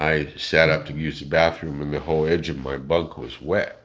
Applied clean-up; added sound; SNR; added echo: neural separator model SepFormer DNS4.